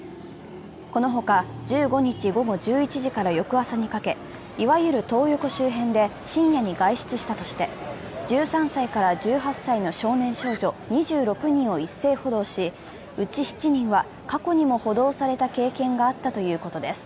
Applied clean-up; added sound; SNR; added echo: none; none; none; none.